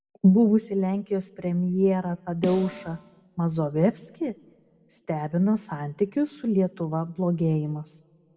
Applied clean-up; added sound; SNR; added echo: none; Snare drum; 14 dB; reverberation time 0.9 s.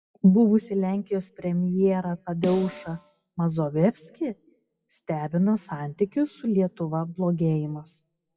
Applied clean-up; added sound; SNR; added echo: classical method WPE with log-MMSE.